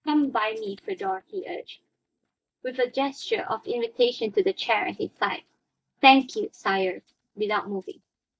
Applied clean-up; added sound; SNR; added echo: neural mask model DeepFilterNet 3.